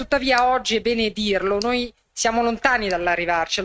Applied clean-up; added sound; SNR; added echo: neural mask model RNNoise.